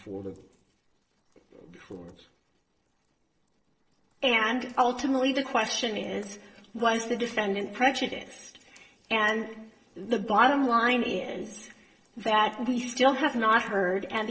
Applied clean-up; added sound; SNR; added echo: neural separator model SepFormer DNS4.